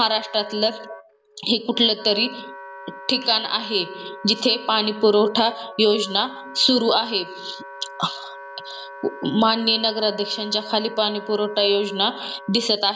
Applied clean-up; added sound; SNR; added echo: none; Wind instrument, woodwind instrument; 16 dB; none.